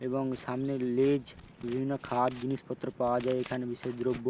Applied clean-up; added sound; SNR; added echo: none; Scissors; 19 dB; none.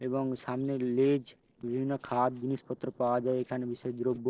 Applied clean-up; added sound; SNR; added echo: neural separator model SepFormer DNS4.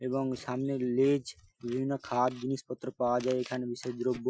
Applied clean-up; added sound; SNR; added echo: classical method Wiener filter.